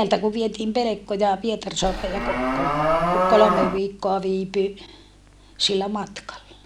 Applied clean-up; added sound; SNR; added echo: none; Livestock, farm animals, working animals; -2 dB; none.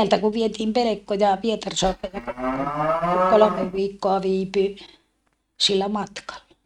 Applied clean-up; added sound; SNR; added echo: neural mask model RNNoise.